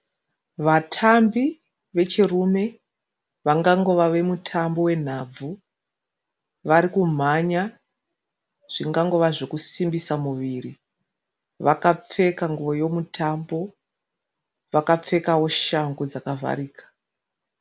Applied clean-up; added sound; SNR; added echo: none; none; none; none.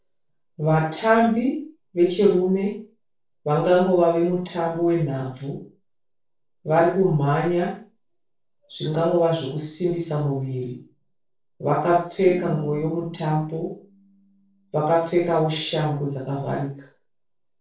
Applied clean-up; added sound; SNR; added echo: neural separator model SepFormer DNS4.